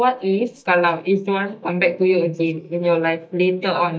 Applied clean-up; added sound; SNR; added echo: neural mask model DeepFilterNet 3.